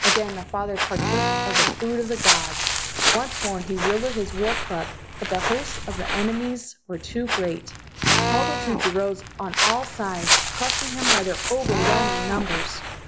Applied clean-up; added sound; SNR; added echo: none; Drill + Walk, footsteps; -3 dB; none.